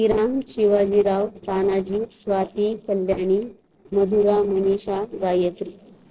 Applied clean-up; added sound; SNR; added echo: neural separator model SepFormer DNS4.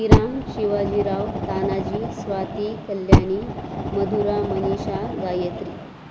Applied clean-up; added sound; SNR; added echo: none; Fire; -2 dB; none.